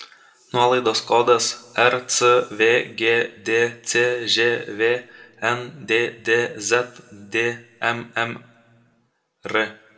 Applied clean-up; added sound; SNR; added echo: none; none; none; reverberation time 1.0 s.